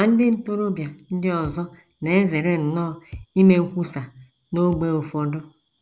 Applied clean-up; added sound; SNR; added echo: none; Bass drum; 18 dB; none.